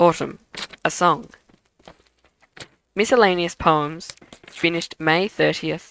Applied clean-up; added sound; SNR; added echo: neural mask model RNNoise.